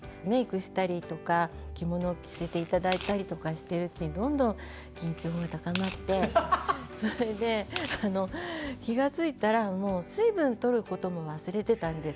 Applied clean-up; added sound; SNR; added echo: none; Tearing; 14 dB; none.